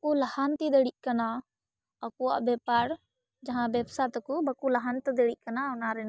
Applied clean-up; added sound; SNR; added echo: none; none; none; none.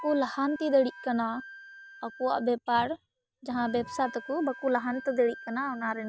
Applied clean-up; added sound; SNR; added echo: none; Wind instrument, woodwind instrument; 17 dB; none.